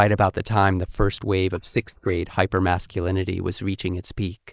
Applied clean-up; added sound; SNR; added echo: neural mask model Resemble Enhance denoiser.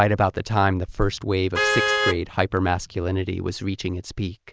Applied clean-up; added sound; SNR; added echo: none; Vehicle horn, car horn, honking; 5 dB; none.